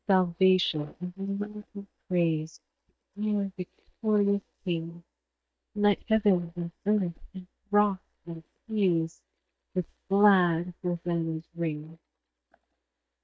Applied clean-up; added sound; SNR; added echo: neural mask model DeepFilterNet 3.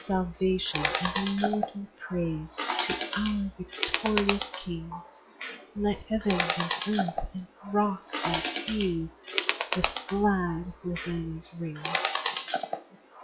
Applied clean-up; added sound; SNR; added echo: classical method log-MMSE.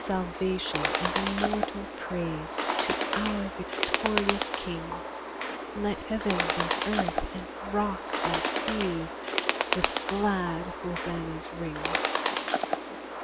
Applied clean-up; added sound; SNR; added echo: none; Bird; -3 dB; none.